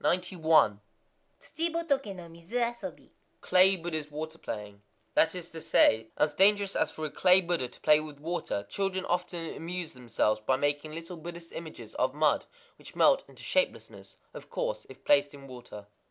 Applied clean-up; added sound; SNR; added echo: none; none; none; none.